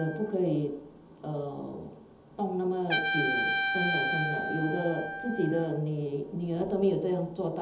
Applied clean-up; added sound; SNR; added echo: none; Trumpet; 4 dB; reverberation time 1.2 s.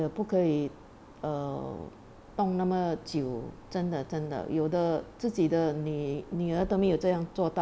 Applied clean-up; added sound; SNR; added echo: none; none; none; none.